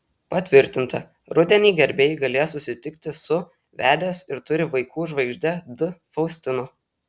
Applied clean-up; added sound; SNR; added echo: none; none; none; none.